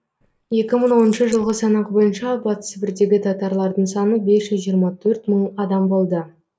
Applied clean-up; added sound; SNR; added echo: neural mask model Resemble Enhance denoiser.